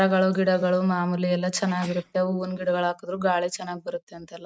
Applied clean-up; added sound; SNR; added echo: neural mask model RNNoise.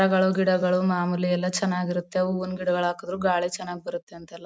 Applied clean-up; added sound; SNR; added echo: none; none; none; none.